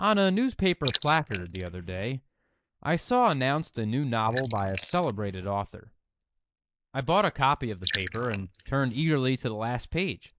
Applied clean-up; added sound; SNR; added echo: neural mask model Resemble Enhance denoiser.